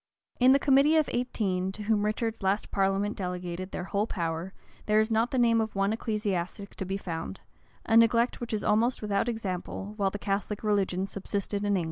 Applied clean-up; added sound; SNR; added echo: none; none; none; none.